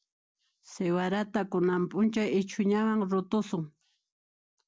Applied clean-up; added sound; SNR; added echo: none; none; none; none.